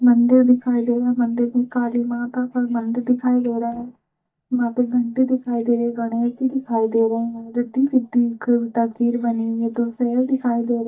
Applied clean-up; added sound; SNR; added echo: neural mask model DeepFilterNet 3.